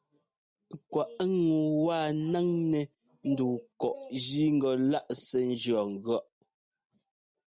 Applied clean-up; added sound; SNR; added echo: none; none; none; none.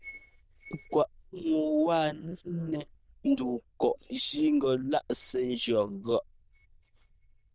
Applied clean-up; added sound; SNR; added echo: neural diffusion model UNIVERSE++.